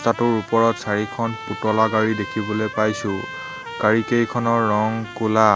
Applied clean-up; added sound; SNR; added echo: none; Trumpet; 13 dB; none.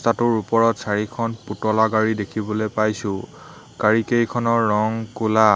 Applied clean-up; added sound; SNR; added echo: none; none; none; none.